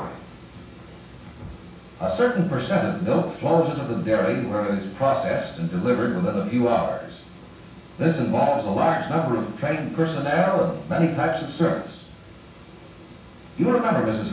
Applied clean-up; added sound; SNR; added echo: none; none; none; reverberation time 0.7 s.